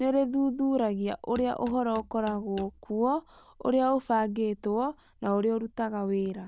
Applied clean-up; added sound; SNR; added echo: neural diffusion model UNIVERSE++.